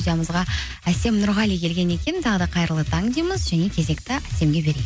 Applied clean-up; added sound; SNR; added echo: none; none; none; none.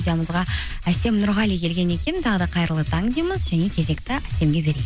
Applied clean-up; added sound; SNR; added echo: none; Keys jangling; 14 dB; none.